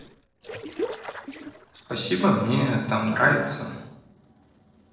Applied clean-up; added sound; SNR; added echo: neural separator model SepFormer DNS4.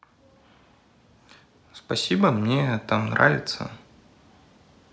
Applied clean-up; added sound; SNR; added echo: none; none; none; none.